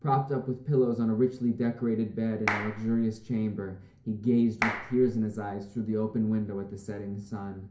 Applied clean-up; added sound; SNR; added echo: none; Clapping; 7 dB; reverberation time 0.3 s.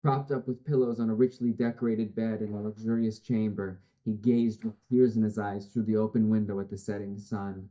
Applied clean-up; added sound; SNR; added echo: neural mask model DeepFilterNet 3.